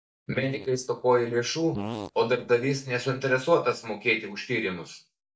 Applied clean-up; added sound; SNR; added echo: neural mask model DeepFilterNet 3.